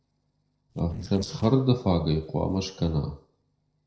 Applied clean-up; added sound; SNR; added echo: neural separator model SepFormer DNS4.